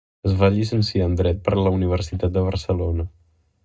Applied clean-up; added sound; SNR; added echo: neural mask model DeepFilterNet 3.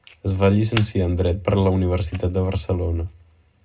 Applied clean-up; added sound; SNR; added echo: none; Fire; 19 dB; reverberation time 0.2 s.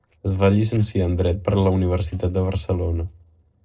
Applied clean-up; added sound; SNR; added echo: neural separator model SepFormer DNS4.